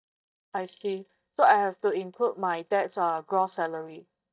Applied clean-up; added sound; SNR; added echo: neural mask model DeepFilterNet 3.